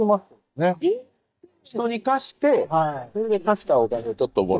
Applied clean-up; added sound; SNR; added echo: neural mask model DeepFilterNet 3.